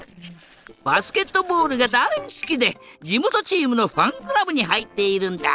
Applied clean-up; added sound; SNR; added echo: neural separator model SepFormer DNS4.